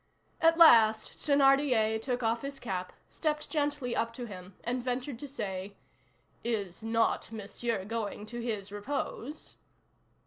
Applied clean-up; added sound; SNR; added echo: none; none; none; none.